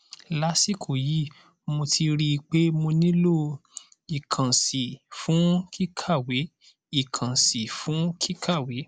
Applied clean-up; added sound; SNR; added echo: none; none; none; none.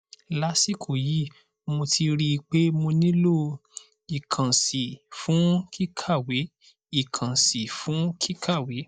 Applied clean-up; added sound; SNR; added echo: neural mask model DeepFilterNet 3.